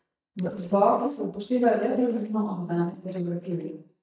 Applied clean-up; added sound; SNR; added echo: neural mask model DeepFilterNet 3.